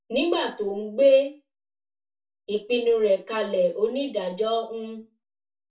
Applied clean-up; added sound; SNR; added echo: none; none; none; reverberation time 0.2 s.